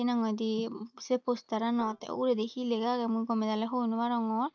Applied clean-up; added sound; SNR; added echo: neural mask model DeepFilterNet 3.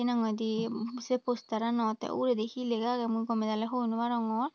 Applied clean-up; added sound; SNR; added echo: none; none; none; none.